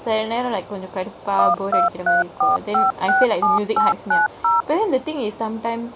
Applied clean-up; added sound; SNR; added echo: none; Telephone; -5 dB; none.